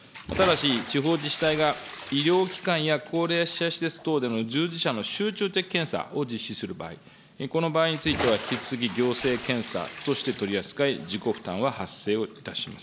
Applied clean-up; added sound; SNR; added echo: none; Bathtub (filling or washing) / Splash, splatter; 12 dB; none.